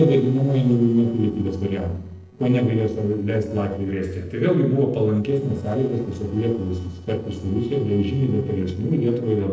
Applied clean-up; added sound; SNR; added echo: neural separator model SepFormer DNS4.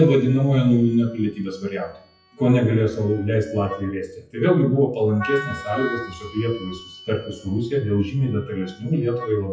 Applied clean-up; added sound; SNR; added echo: classical method WPE with log-MMSE.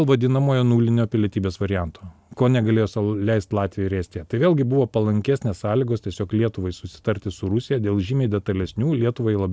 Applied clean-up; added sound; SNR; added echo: none; none; none; none.